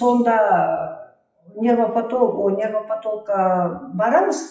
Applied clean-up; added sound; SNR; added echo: classical method WPE with log-MMSE.